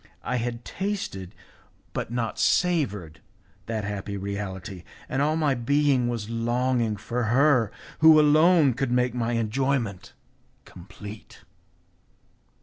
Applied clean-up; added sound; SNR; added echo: none; none; none; none.